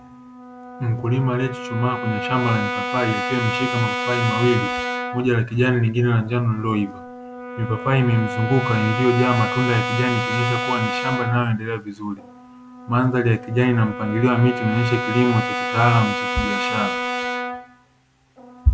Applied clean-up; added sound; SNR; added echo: none; Brass instrument; 6 dB; none.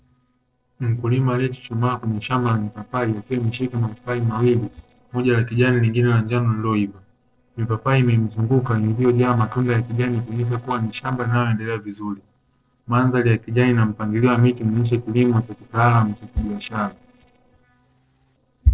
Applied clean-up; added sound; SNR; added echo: neural separator model SepFormer DNS4.